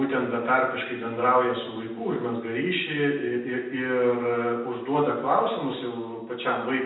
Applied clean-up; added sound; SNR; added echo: none; none; none; reverberation time 0.9 s.